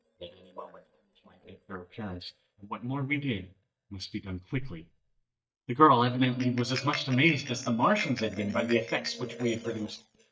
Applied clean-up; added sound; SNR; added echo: neural mask model DeepFilterNet 3.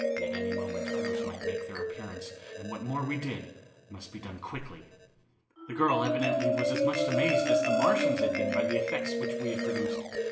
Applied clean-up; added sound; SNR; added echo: none; Marimba, xylophone; -4 dB; reverberation time 0.8 s.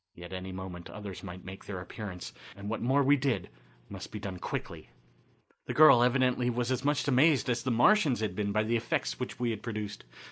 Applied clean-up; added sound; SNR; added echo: none; none; none; none.